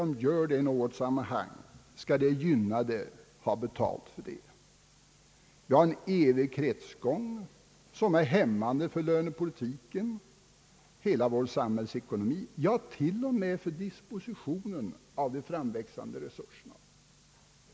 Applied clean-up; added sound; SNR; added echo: none; none; none; none.